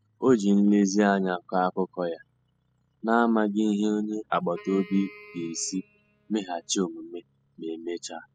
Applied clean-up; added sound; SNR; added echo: classical method spectral subtraction.